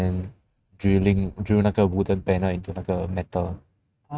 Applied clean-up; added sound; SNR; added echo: neural mask model RNNoise.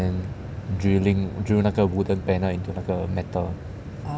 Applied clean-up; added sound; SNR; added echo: none; none; none; none.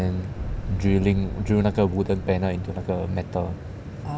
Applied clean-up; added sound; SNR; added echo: none; Boom; 11 dB; none.